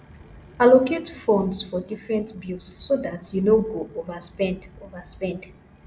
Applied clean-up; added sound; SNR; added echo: none; none; none; none.